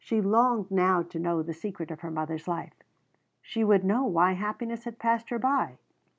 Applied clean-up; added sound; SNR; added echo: none; none; none; none.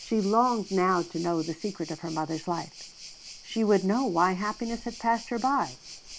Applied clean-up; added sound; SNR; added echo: none; Waves, surf; 17 dB; none.